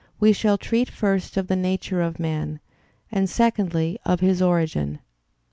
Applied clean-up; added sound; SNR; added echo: none; none; none; none.